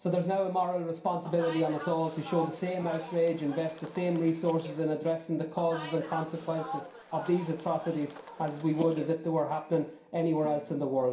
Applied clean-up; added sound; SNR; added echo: none; Bus; 13 dB; reverberation time 0.5 s.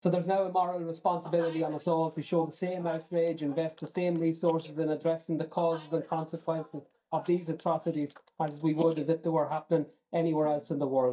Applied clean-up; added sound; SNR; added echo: neural mask model DeepFilterNet 3.